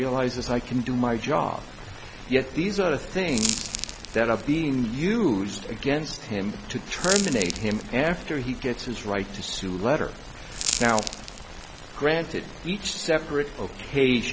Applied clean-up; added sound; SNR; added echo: none; Crackle; 8 dB; none.